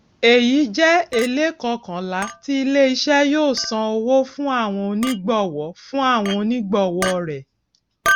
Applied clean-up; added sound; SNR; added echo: none; Chink, clink; 12 dB; none.